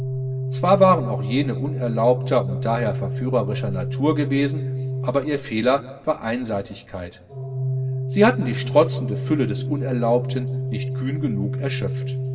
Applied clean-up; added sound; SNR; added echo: none; Organ; 3 dB; reverberation time 1.7 s.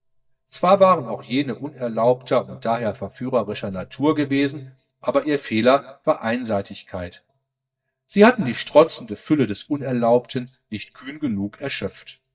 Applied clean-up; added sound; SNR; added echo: neural mask model DeepFilterNet 3.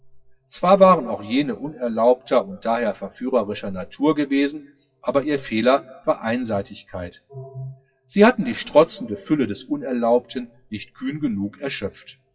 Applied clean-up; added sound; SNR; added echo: classical method WPE with log-MMSE.